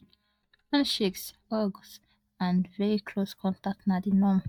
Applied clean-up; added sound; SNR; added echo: neural mask model DeepFilterNet 3.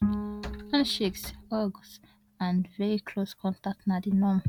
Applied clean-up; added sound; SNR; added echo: none; Bowed string instrument; 8 dB; none.